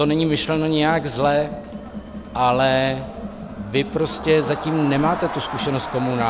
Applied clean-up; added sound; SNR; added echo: none; Crowd; 10 dB; none.